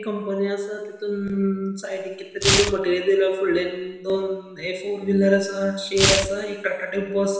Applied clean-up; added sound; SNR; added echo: none; Tearing; 6 dB; reverberation time 1.1 s.